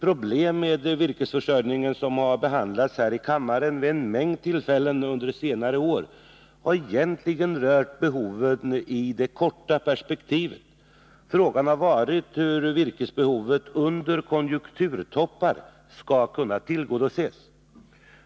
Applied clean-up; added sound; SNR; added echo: none; none; none; none.